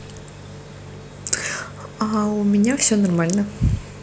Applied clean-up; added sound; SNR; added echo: none; none; none; none.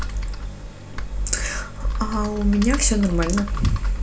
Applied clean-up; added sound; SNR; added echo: none; Computer keyboard; 1 dB; reverberation time 0.2 s.